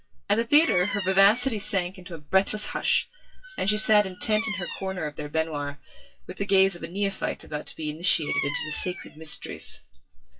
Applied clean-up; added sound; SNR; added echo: classical method WPE with log-MMSE.